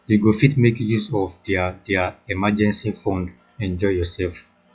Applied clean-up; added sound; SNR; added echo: classical method log-MMSE.